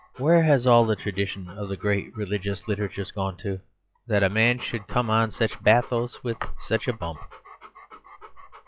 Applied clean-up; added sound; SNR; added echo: classical method log-MMSE.